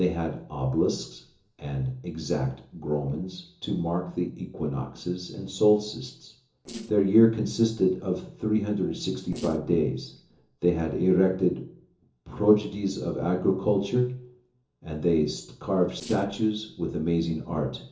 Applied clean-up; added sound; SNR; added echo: neural separator model SepFormer DNS4.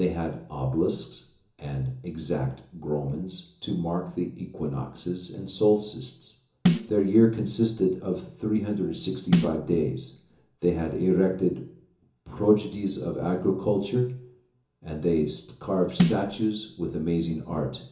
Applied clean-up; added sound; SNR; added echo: none; Snare drum; 1 dB; reverberation time 0.7 s.